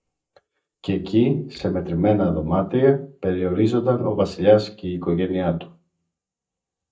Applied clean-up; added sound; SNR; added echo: neural mask model DeepFilterNet 3.